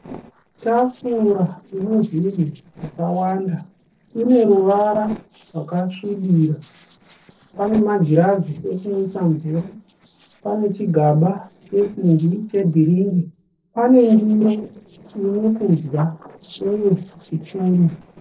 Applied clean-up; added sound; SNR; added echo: neural separator model SepFormer DNS4.